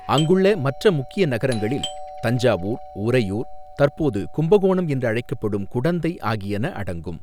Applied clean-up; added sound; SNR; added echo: none; Doorbell; 18 dB; none.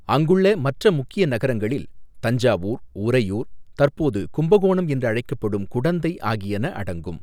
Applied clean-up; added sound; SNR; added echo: none; none; none; none.